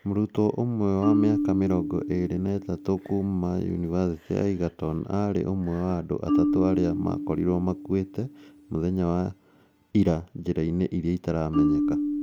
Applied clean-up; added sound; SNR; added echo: none; Marimba, xylophone; 4 dB; none.